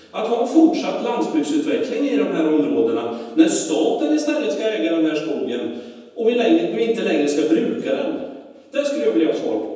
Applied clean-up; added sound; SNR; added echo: none; none; none; reverberation time 1.1 s.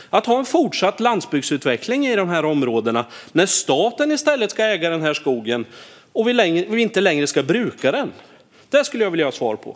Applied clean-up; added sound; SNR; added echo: none; none; none; none.